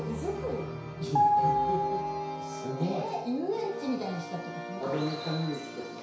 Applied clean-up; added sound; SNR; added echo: none; Piano; -1 dB; reverberation time 0.6 s.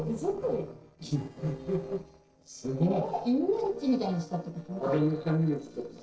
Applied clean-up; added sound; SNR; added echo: neural separator model SepFormer DNS4.